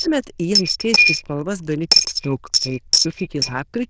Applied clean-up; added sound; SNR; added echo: neural diffusion model UNIVERSE++.